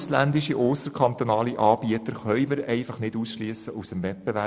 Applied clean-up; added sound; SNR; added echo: none; none; none; none.